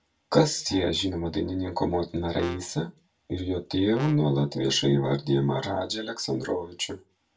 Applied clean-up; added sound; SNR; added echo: none; Brass instrument; 16 dB; reverberation time 0.2 s.